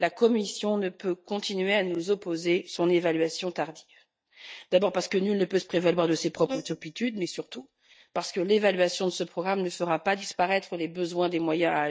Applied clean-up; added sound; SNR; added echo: neural mask model DeepFilterNet 3.